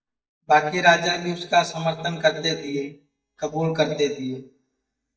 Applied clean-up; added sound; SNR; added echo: neural mask model DeepFilterNet 3.